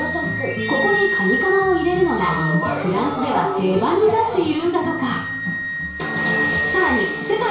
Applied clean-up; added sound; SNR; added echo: none; Wind instrument, woodwind instrument; 6 dB; reverberation time 0.6 s.